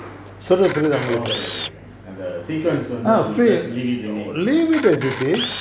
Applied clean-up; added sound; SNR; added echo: none; Camera; 11 dB; none.